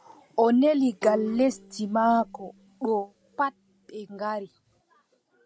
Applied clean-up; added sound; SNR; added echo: none; Bowed string instrument; 18 dB; none.